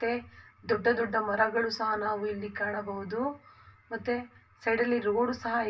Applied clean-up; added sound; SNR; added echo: none; none; none; reverberation time 0.2 s.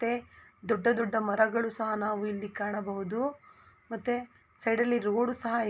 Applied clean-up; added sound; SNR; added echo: none; none; none; none.